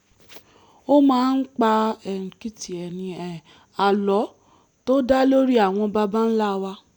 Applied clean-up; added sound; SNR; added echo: none; none; none; none.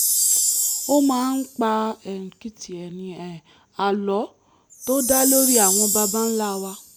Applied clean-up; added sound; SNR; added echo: none; Chime; 1 dB; none.